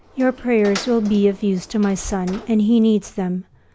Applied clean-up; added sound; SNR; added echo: none; Door; 19 dB; none.